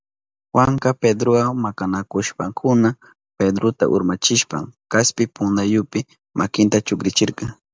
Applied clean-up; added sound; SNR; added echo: none; none; none; none.